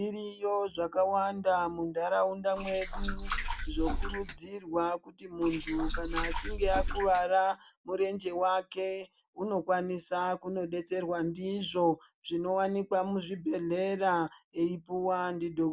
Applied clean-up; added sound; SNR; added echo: none; Liquid; 2 dB; none.